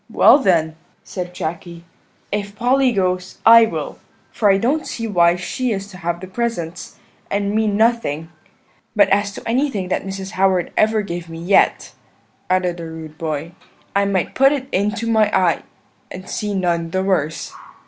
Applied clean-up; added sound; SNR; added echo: none; none; none; none.